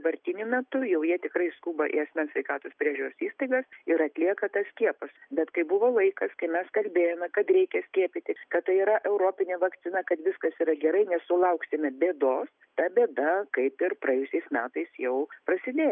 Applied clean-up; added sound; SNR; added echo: none; none; none; none.